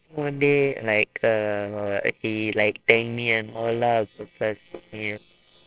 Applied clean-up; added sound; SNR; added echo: neural separator model SepFormer WHAMR!.